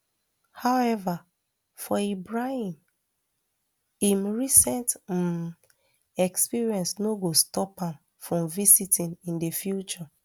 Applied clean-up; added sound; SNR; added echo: none; none; none; none.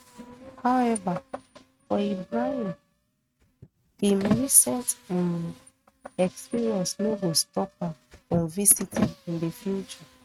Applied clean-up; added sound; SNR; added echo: neural mask model RNNoise.